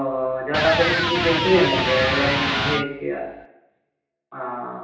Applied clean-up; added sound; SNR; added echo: none; Electric guitar; 0 dB; reverberation time 0.9 s.